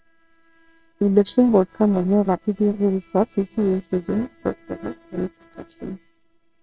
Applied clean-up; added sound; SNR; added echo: neural separator model SepFormer WHAMR!.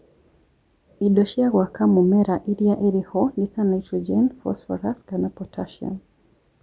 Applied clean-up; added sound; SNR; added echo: none; none; none; none.